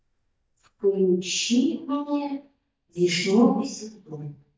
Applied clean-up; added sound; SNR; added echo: neural mask model DeepFilterNet 3.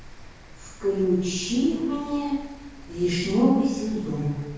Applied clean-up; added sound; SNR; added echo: none; Rain; 18 dB; reverberation time 1.3 s.